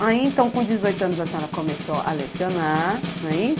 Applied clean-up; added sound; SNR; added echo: none; Snare drum; 8 dB; none.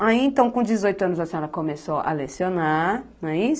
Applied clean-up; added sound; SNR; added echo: none; none; none; none.